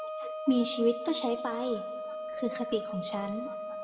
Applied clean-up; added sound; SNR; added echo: none; Wind instrument, woodwind instrument; 5 dB; reverberation time 1.4 s.